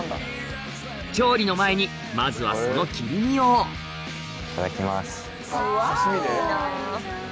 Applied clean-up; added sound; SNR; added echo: none; none; none; none.